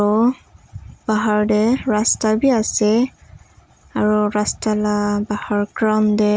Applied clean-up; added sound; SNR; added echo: none; none; none; none.